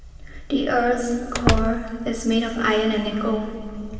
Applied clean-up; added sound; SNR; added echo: none; Slam; 3 dB; reverberation time 2.5 s.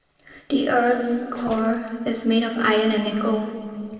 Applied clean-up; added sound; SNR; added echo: neural separator model SepFormer DNS4.